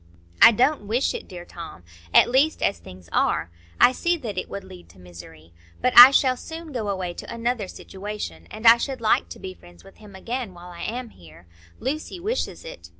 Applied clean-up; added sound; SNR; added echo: none; none; none; none.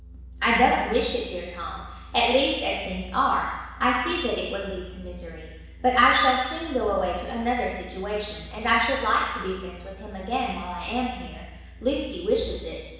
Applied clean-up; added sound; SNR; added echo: none; none; none; reverberation time 1.1 s.